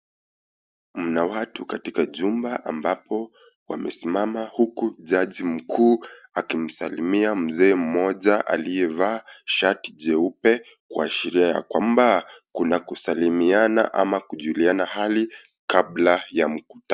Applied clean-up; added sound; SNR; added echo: none; none; none; none.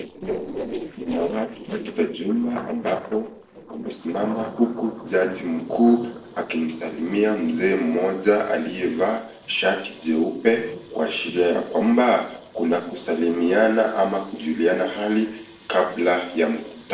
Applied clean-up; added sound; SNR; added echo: neural separator model SepFormer DNS4.